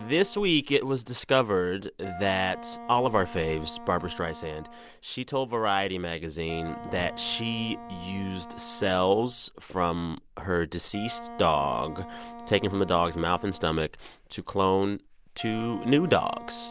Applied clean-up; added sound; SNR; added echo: none; Sink (filling or washing) + Wind instrument, woodwind instrument; 15 dB; none.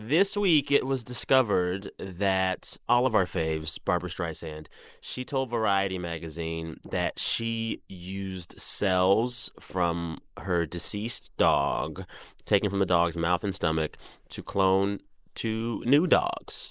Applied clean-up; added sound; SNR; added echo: neural mask model Resemble Enhance denoiser.